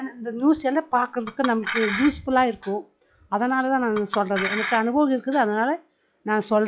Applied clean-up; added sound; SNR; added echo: classical method log-MMSE.